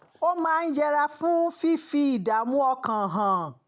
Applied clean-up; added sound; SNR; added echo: none; none; none; none.